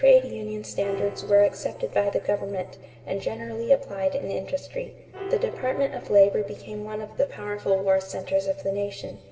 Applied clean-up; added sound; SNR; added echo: none; Piano; 18 dB; reverberation time 2.9 s.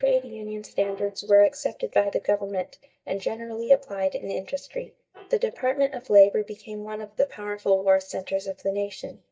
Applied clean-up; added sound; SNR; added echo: neural mask model DeepFilterNet 3.